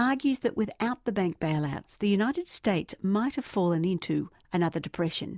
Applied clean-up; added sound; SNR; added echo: none; none; none; none.